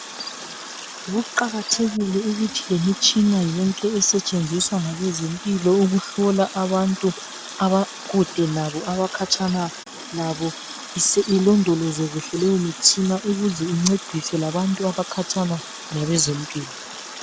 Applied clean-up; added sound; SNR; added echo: none; Water tap, faucet; 13 dB; none.